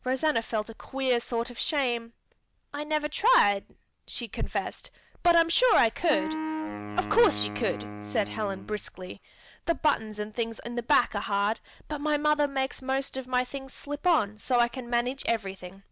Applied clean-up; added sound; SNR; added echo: none; Wind instrument, woodwind instrument; 7 dB; none.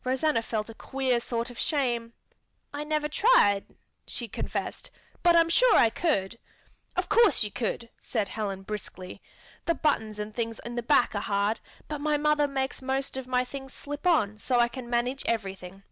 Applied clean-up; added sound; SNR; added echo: none; none; none; none.